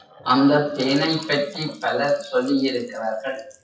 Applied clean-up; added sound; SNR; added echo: classical method WPE with log-MMSE.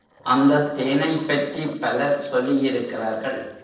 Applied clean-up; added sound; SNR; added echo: neural separator model SepFormer DNS4.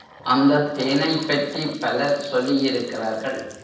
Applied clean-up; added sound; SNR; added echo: none; Trickle, dribble / Bathtub (filling or washing) / Sink (filling or washing) / Gurgling; 20 dB; reverberation time 0.9 s.